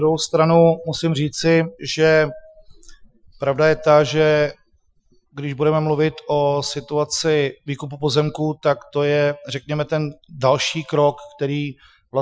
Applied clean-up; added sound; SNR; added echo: classical method Wiener filter.